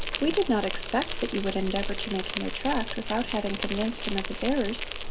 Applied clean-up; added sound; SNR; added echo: none; Insect; 3 dB; none.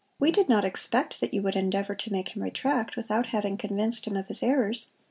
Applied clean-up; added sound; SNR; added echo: none; none; none; none.